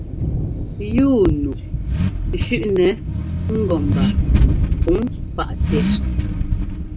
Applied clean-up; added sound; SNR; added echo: none; Accelerating, revving, vroom / Car + Thunder; -3 dB; none.